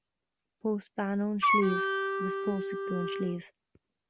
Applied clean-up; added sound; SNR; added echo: none; Wind instrument, woodwind instrument; -3 dB; none.